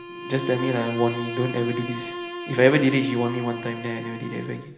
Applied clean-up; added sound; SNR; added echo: none; Bowed string instrument; 9 dB; reverberation time 1.1 s.